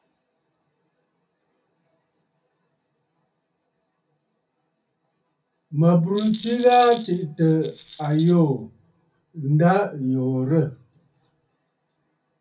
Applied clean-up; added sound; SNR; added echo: none; Rattle; 15 dB; reverberation time 0.3 s.